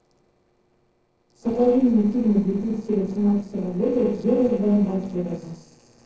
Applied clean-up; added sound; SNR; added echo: neural separator model SepFormer DNS4.